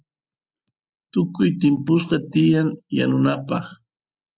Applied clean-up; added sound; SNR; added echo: none; none; none; none.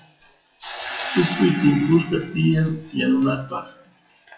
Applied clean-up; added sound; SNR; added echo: classical method WPE with log-MMSE.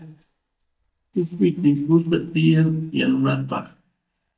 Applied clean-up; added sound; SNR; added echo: neural mask model DeepFilterNet 3.